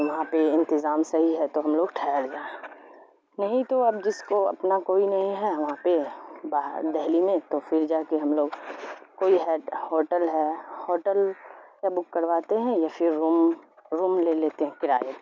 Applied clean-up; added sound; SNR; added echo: none; none; none; none.